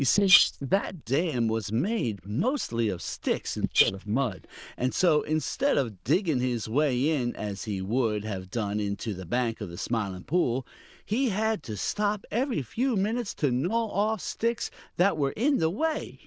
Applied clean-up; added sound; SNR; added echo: neural diffusion model UNIVERSE++.